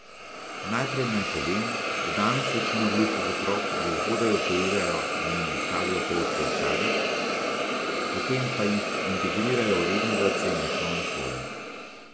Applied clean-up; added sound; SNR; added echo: none; Hiss; -2 dB; none.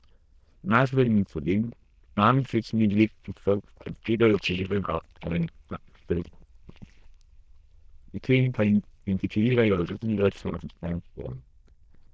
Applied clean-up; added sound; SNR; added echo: neural diffusion model UNIVERSE++.